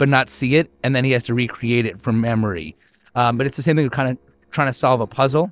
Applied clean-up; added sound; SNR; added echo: neural separator model SepFormer DNS4.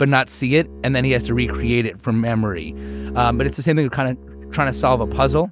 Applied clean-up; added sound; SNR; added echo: none; Bowed string instrument; 10 dB; none.